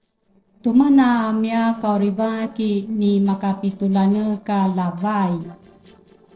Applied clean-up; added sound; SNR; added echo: neural separator model SepFormer DNS4.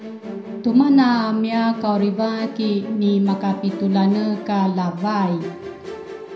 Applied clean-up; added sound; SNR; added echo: none; Musical instrument; 12 dB; reverberation time 0.4 s.